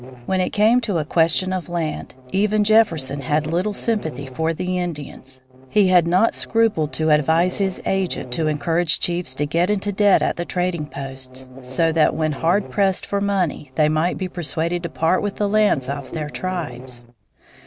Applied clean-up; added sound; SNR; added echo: none; Buzz; 18 dB; none.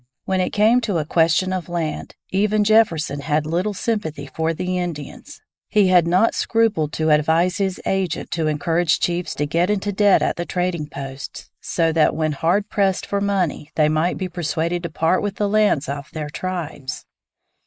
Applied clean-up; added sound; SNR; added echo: neural mask model Resemble Enhance denoiser.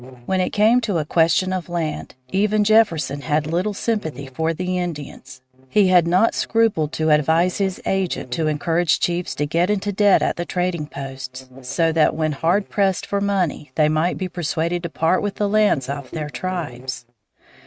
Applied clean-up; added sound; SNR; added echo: neural mask model RNNoise.